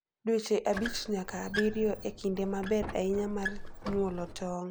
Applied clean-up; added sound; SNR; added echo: none; Squeak; 8 dB; none.